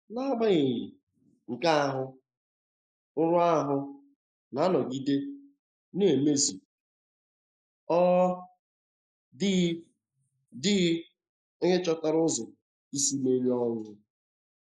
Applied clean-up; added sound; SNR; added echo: neural mask model Resemble Enhance denoiser.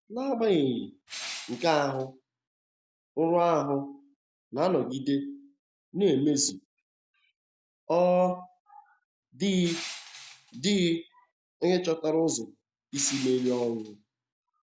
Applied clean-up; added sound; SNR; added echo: none; Crushing; 13 dB; none.